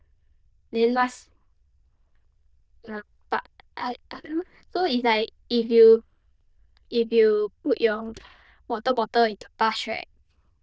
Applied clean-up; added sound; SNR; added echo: neural diffusion model UNIVERSE++.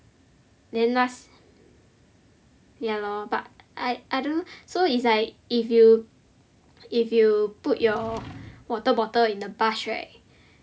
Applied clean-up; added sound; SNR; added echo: none; Drawer open or close; 18 dB; none.